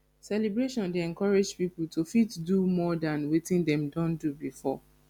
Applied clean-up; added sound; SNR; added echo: none; none; none; none.